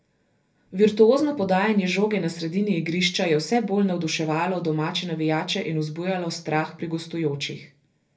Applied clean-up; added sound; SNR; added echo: none; none; none; reverberation time 0.3 s.